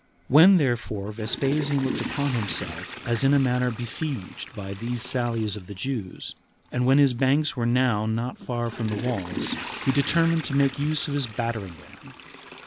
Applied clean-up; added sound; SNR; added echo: none; Toilet flush / Water; 13 dB; none.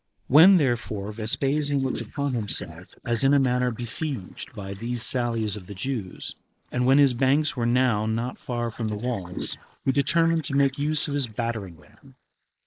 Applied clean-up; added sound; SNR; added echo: neural mask model Resemble Enhance denoiser.